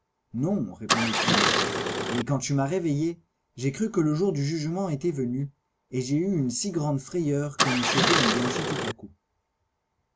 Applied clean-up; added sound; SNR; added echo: none; Engine starting; -3 dB; none.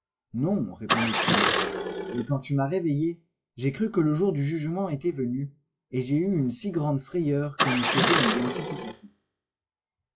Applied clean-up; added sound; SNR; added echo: classical method log-MMSE.